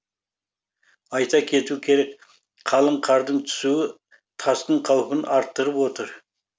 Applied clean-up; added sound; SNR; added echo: none; none; none; none.